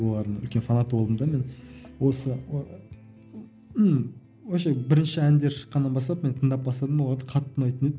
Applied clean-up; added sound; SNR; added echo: none; none; none; none.